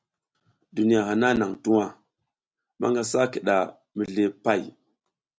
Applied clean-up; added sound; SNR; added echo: none; none; none; none.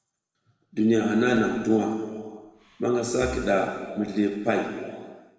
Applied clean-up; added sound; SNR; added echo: none; Breathing; 19 dB; reverberation time 1.5 s.